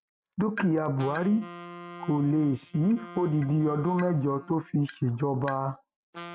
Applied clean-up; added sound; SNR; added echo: neural mask model RNNoise.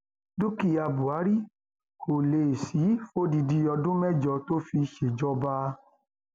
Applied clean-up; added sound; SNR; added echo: none; none; none; none.